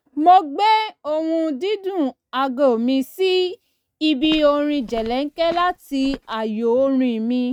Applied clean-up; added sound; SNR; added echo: neural mask model RNNoise.